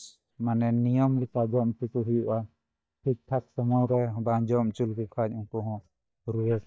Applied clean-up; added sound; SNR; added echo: neural mask model DeepFilterNet 3.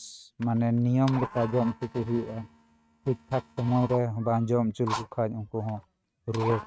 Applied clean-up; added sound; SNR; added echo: neural mask model RNNoise.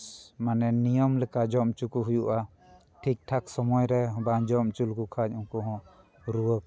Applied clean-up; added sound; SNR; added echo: none; none; none; none.